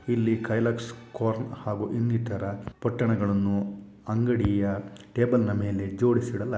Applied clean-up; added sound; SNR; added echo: none; none; none; none.